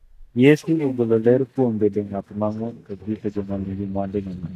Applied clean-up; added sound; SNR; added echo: neural mask model DeepFilterNet 3.